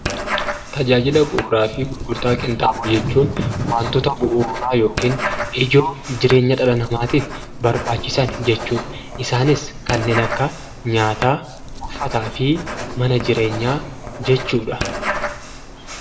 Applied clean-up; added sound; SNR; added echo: none; Writing; 8 dB; reverberation time 2.3 s.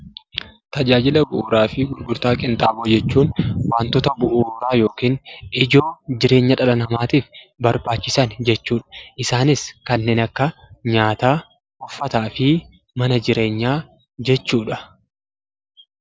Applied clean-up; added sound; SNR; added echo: none; none; none; none.